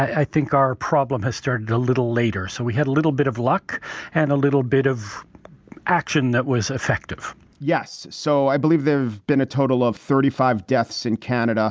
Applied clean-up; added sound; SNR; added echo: none; none; none; none.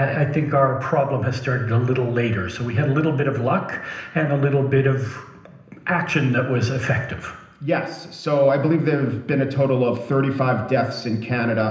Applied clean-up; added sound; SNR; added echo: none; none; none; reverberation time 0.9 s.